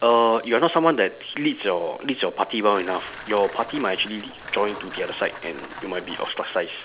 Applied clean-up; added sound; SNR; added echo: none; Rain; 16 dB; none.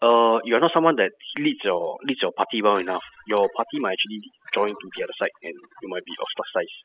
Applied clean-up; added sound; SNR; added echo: classical method spectral subtraction.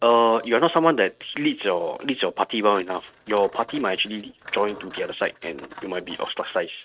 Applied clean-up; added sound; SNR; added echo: neural mask model RNNoise.